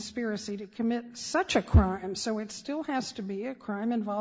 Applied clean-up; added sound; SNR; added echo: none; none; none; none.